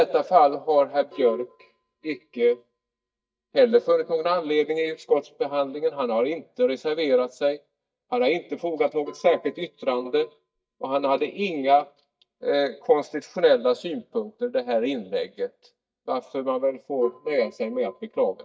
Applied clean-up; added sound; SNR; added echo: neural mask model DeepFilterNet 3.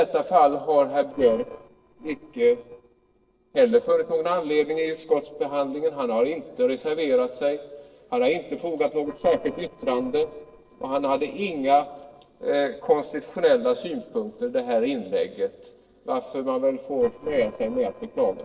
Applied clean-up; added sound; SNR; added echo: neural separator model SepFormer DNS4.